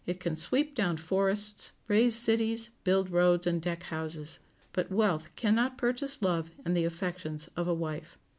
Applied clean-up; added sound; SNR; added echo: none; none; none; none.